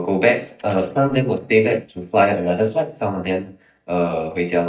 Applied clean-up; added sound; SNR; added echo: neural mask model DeepFilterNet 3.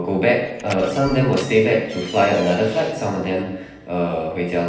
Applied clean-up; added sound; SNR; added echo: none; Door; 16 dB; reverberation time 0.9 s.